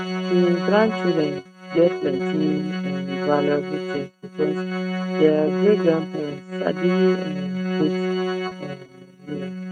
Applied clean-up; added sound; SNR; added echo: neural mask model RNNoise.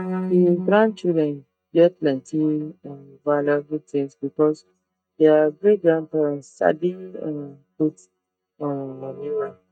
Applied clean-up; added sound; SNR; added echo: neural mask model DeepFilterNet 3.